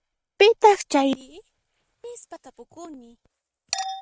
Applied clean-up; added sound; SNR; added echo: neural mask model RNNoise.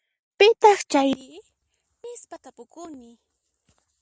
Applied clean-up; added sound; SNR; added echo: none; none; none; none.